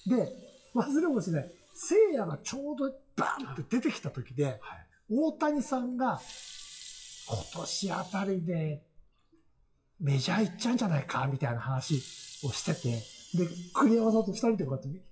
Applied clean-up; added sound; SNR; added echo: classical method WPE with log-MMSE.